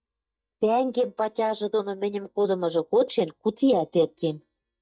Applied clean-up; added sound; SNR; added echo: neural mask model DeepFilterNet 3.